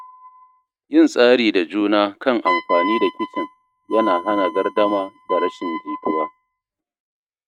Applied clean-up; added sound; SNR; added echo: neural mask model RNNoise.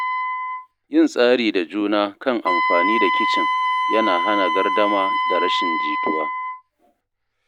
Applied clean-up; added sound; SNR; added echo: none; Wind instrument, woodwind instrument; 0 dB; none.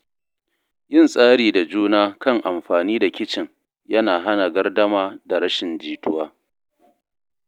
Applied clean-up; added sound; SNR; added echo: none; none; none; none.